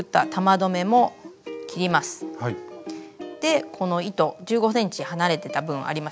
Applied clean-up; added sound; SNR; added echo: none; none; none; none.